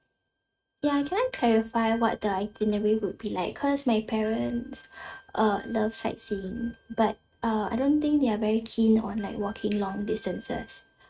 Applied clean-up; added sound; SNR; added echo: neural mask model RNNoise.